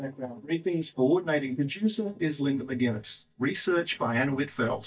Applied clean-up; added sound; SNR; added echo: neural mask model DeepFilterNet 3.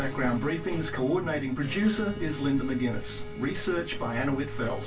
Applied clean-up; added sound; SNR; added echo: none; Bowed string instrument; 14 dB; reverberation time 0.2 s.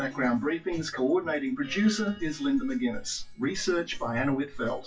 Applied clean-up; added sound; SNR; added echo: classical method WPE with log-MMSE.